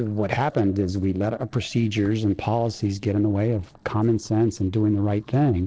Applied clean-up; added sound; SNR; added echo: neural separator model SepFormer DNS4.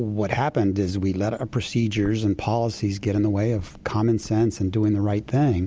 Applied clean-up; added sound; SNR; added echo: none; none; none; none.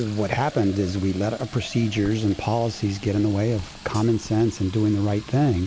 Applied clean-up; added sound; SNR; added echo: none; Hi-hat + Fill (with liquid); 20 dB; none.